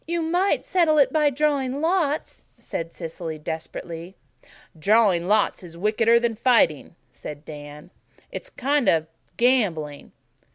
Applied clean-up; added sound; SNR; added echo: none; none; none; none.